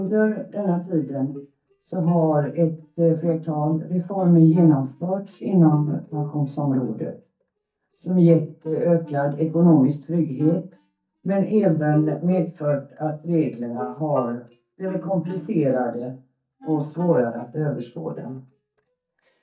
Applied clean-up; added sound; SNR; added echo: neural mask model DeepFilterNet 3.